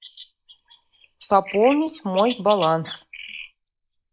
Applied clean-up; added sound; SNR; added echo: neural mask model Resemble Enhance denoiser.